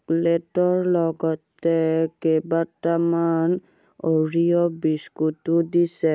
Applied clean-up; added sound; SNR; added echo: none; none; none; none.